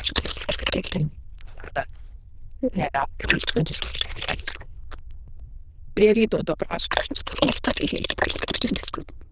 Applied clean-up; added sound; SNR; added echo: neural diffusion model UNIVERSE++.